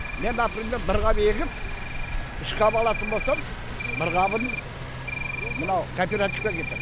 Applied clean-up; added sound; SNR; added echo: none; Cricket; 3 dB; none.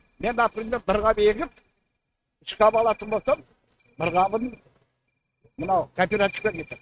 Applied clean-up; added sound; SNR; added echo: neural mask model RNNoise.